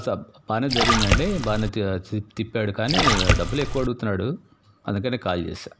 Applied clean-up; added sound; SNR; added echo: none; Splash, splatter; -4 dB; none.